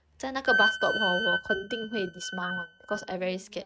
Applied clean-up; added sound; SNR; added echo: neural mask model RNNoise.